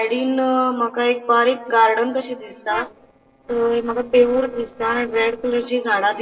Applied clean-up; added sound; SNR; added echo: neural separator model SepFormer DNS4.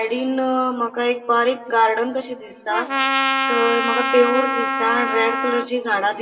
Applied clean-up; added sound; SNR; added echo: none; Trumpet; 1 dB; reverberation time 2.8 s.